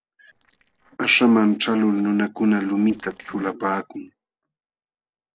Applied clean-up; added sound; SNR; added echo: neural separator model SepFormer DNS4.